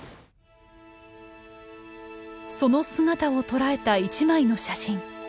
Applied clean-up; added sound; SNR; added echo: none; none; none; none.